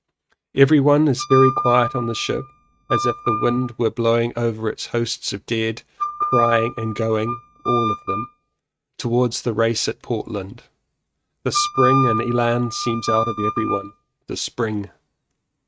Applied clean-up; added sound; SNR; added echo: neural mask model RNNoise.